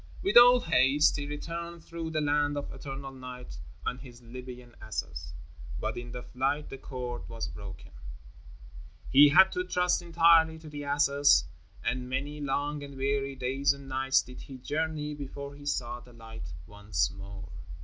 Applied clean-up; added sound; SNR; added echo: none; none; none; none.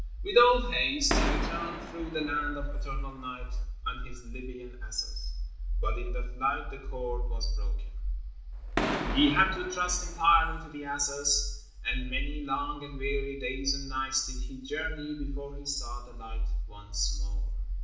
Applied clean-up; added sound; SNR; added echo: none; Fireworks; 7 dB; reverberation time 0.6 s.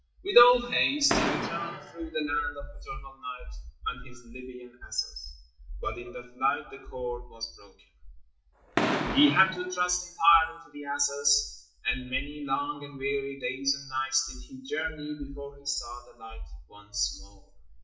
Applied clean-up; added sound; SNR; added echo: classical method WPE with log-MMSE.